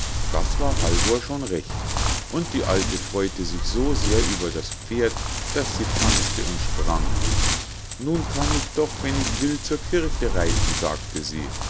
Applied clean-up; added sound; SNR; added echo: none; Wind; -4 dB; none.